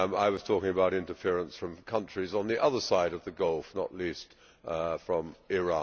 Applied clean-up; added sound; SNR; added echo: none; none; none; none.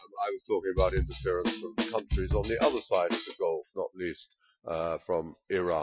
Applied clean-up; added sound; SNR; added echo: classical method Wiener filter.